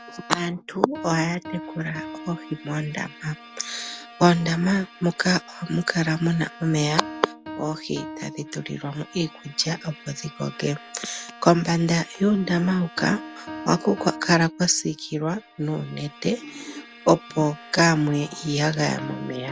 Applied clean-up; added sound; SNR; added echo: none; Piano + Bowed string instrument; 16 dB; none.